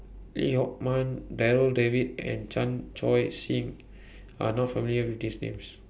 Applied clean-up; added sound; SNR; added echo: none; none; none; none.